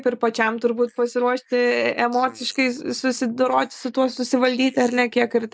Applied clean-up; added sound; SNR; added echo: neural mask model Resemble Enhance denoiser.